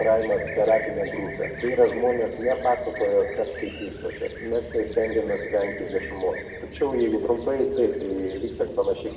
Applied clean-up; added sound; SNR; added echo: none; Fixed-wing aircraft, airplane; 14 dB; reverberation time 1.9 s.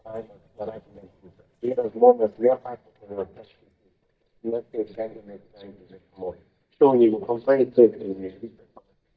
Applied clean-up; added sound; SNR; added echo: neural mask model DeepFilterNet 3.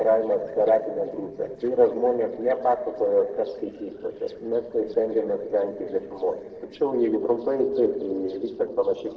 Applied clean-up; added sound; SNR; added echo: neural separator model SepFormer DNS4.